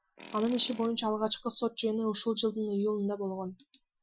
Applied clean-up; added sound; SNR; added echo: classical method Wiener filter.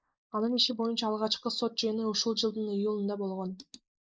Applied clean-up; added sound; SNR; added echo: neural mask model Resemble Enhance denoiser.